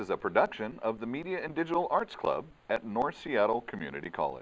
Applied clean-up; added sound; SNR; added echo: none; none; none; none.